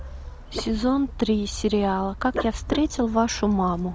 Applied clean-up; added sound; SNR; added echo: none; Dog; 13 dB; none.